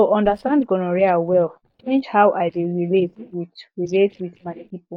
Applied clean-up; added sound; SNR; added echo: neural mask model DeepFilterNet 3.